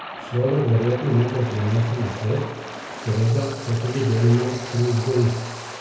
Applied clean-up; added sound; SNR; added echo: none; Waves, surf; 12 dB; reverberation time 0.6 s.